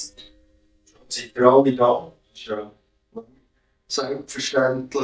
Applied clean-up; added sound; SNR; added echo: neural mask model DeepFilterNet 3.